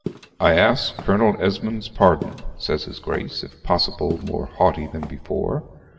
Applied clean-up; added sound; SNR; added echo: none; Walk, footsteps; 17 dB; reverberation time 1.2 s.